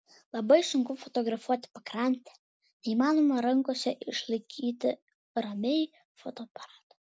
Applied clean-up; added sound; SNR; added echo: none; none; none; none.